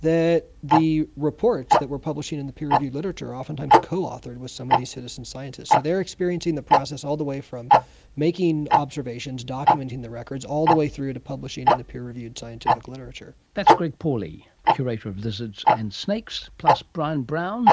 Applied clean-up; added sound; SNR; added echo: none; Tick-tock; -2 dB; none.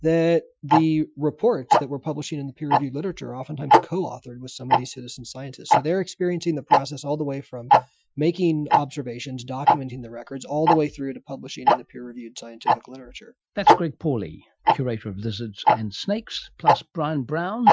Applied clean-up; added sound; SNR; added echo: classical method Wiener filter.